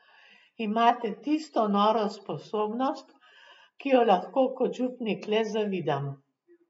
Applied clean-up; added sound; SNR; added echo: none; none; none; none.